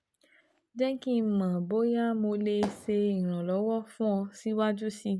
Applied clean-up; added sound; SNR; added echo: none; Fireworks; 13 dB; none.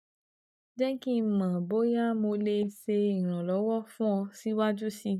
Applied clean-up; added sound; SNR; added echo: neural mask model DeepFilterNet 3.